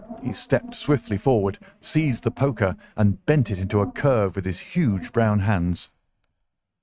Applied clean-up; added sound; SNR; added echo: neural mask model RNNoise.